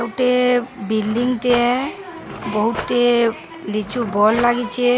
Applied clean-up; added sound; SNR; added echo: none; Cutlery, silverware / Drawer open or close; 14 dB; none.